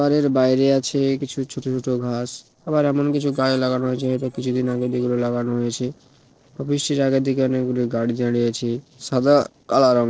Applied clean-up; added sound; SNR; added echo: neural separator model SepFormer DNS4.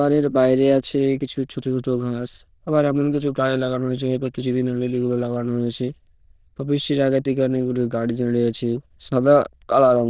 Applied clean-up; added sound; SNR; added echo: neural diffusion model UNIVERSE++.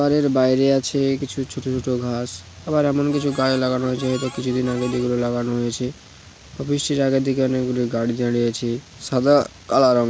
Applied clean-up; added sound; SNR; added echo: none; Harmonica; 19 dB; none.